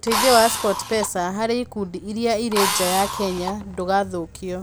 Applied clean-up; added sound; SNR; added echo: none; Drill; 5 dB; none.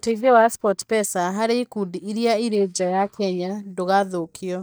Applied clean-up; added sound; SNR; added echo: neural mask model DeepFilterNet 3.